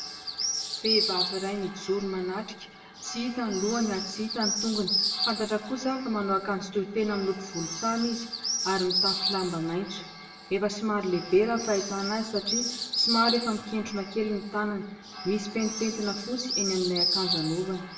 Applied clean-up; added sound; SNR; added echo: none; Bird; 3 dB; reverberation time 0.7 s.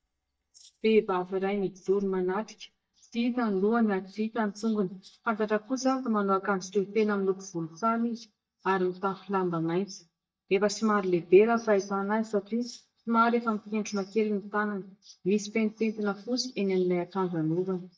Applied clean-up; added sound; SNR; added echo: neural mask model DeepFilterNet 3.